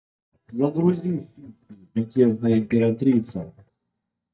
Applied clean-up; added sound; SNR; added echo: neural mask model DeepFilterNet 3.